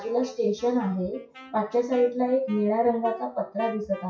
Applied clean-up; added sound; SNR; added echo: classical method WPE with log-MMSE.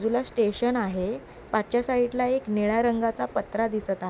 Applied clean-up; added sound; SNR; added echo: none; none; none; none.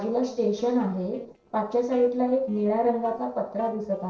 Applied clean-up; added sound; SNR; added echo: neural separator model SepFormer DNS4.